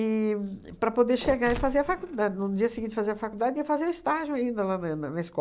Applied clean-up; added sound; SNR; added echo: none; Mechanisms; 14 dB; none.